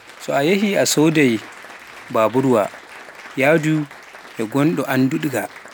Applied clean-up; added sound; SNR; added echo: none; Applause; 20 dB; none.